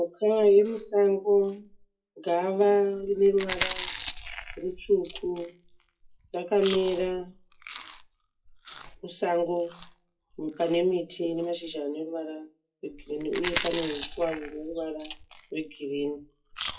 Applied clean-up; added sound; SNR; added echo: classical method WPE with log-MMSE.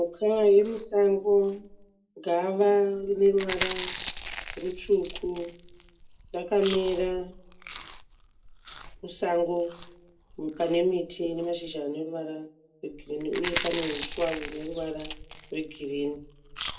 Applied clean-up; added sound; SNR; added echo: none; Chewing, mastication; 10 dB; reverberation time 0.2 s.